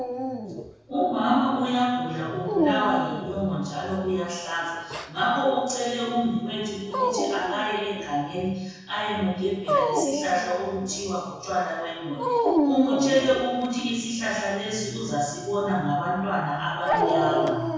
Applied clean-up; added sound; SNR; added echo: none; Dog; 3 dB; reverberation time 1.1 s.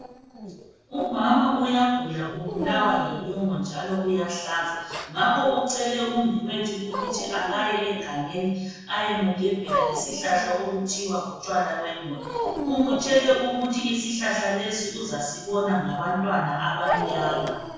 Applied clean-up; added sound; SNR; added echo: neural separator model SepFormer DNS4.